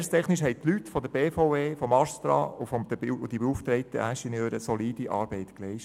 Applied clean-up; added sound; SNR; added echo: none; none; none; none.